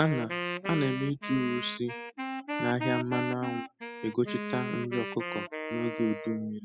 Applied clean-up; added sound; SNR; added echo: classical method spectral subtraction.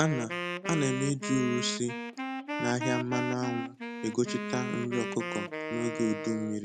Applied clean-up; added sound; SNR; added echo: none; Wind instrument, woodwind instrument; 4 dB; none.